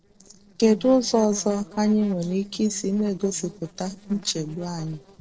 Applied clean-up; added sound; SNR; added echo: neural separator model SepFormer DNS4.